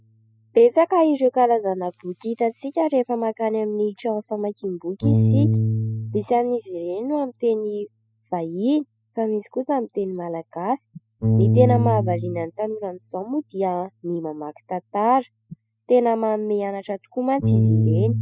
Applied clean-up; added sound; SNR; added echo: classical method spectral subtraction.